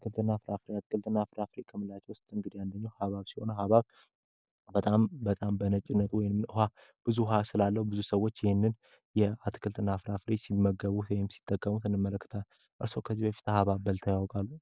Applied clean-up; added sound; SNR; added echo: none; none; none; none.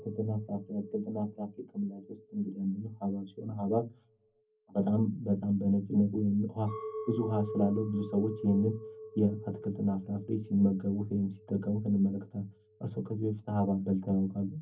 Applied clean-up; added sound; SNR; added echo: none; Chink, clink; 15 dB; reverberation time 0.3 s.